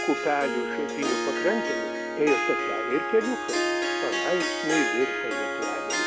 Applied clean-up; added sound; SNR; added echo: none; Harp; -1 dB; none.